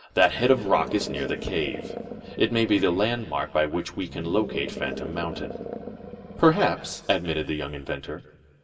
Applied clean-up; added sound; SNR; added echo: none; Animal; 11 dB; reverberation time 2.0 s.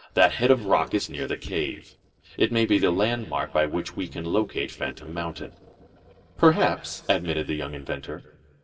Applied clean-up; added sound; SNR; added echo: neural separator model SepFormer DNS4.